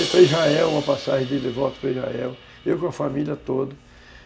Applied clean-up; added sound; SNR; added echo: none; Crash cymbal; 13 dB; none.